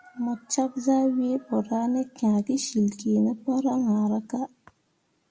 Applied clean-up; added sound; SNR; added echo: none; none; none; none.